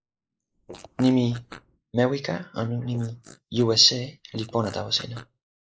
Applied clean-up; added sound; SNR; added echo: neural mask model Resemble Enhance denoiser.